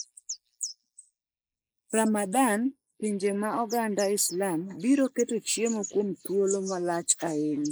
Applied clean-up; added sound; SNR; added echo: neural mask model Resemble Enhance denoiser.